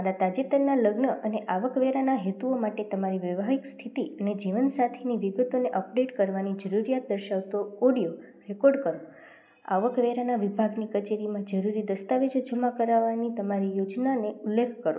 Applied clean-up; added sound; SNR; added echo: none; none; none; none.